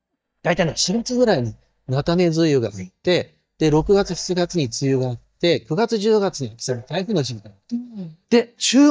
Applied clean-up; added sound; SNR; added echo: neural mask model DeepFilterNet 3.